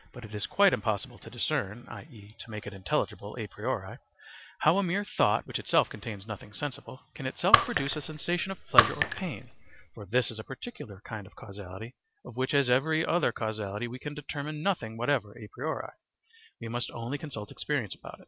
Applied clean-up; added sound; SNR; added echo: none; Shatter; -3 dB; none.